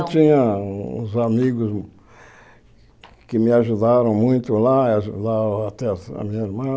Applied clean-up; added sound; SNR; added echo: none; none; none; none.